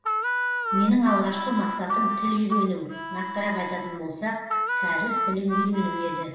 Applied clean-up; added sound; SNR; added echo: none; Harmonica; 2 dB; reverberation time 0.8 s.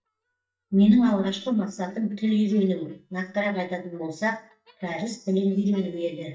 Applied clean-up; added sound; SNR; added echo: neural mask model DeepFilterNet 3.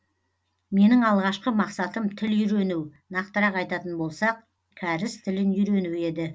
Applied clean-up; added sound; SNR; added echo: none; none; none; none.